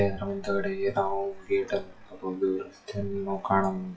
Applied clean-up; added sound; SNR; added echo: classical method WPE with log-MMSE.